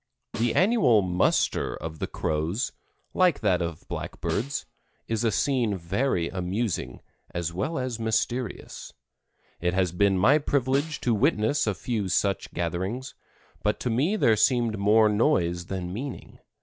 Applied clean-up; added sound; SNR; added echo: none; Snare drum; 18 dB; none.